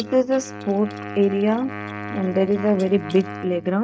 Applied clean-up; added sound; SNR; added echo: neural mask model RNNoise.